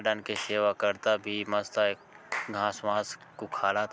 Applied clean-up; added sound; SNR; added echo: none; Clapping / Chirp, tweet; 15 dB; none.